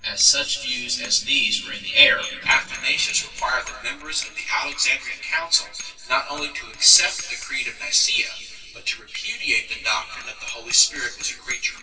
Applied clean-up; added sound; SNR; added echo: neural separator model SepFormer DNS4.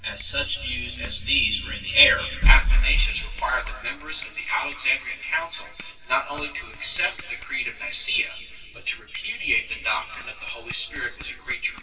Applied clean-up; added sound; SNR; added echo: none; Bicycle bell; 18 dB; reverberation time 2.4 s.